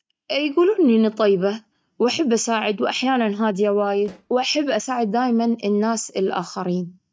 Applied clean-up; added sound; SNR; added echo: neural mask model RNNoise.